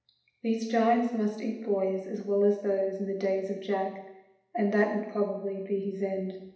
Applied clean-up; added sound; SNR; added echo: none; none; none; reverberation time 0.8 s.